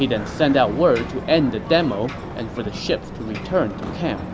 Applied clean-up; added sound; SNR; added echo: none; Ocean; 9 dB; none.